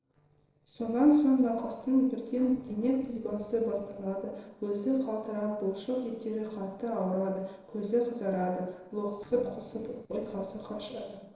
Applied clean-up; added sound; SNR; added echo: neural separator model SepFormer DNS4.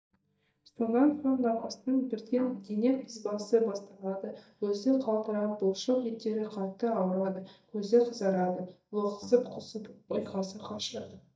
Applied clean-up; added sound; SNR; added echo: neural mask model DeepFilterNet 3.